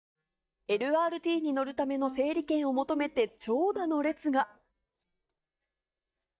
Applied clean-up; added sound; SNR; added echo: neural mask model DeepFilterNet 3.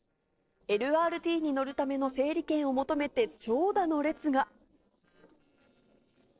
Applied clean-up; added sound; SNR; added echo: neural separator model SepFormer DNS4.